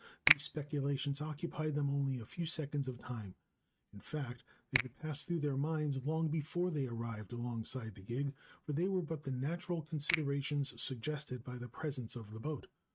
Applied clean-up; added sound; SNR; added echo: neural mask model RNNoise.